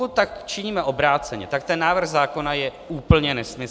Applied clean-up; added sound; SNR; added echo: none; none; none; none.